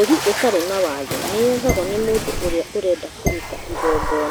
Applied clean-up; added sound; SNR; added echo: none; Water / Splash, splatter + Dishes, pots, and pans; 5 dB; none.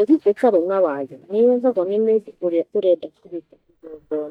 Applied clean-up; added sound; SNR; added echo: neural mask model DeepFilterNet 3.